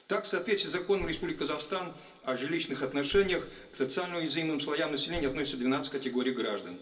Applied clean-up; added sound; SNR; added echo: none; Slam; 18 dB; reverberation time 0.3 s.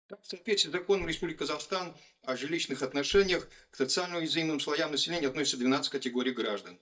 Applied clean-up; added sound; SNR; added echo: neural mask model DeepFilterNet 3.